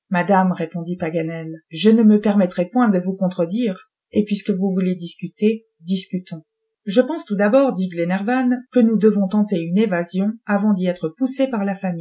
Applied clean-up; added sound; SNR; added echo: none; none; none; none.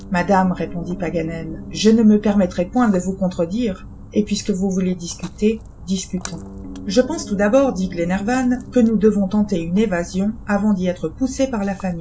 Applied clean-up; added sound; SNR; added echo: none; Splash, splatter + Piano; 15 dB; none.